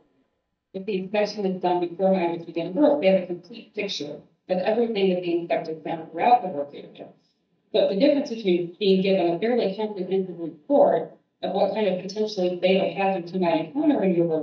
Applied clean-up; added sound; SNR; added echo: neural mask model DeepFilterNet 3.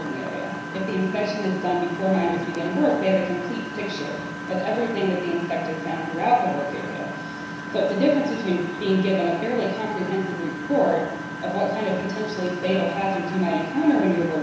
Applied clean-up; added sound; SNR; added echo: none; Engine; 8 dB; reverberation time 1.0 s.